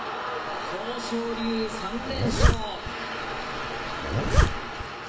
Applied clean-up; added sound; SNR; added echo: none; Zipper (clothing); -5 dB; reverberation time 0.8 s.